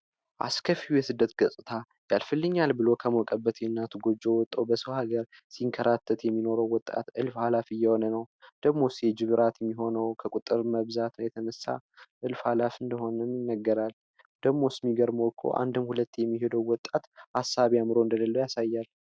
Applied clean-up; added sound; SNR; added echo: none; none; none; none.